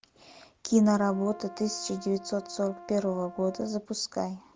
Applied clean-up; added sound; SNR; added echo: none; Brass instrument; 17 dB; none.